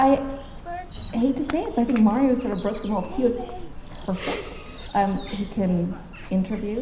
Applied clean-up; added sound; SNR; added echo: none; Bird vocalization, bird call, bird song; 11 dB; reverberation time 0.9 s.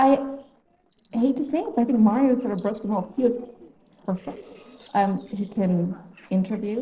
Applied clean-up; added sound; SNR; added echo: neural separator model SepFormer DNS4.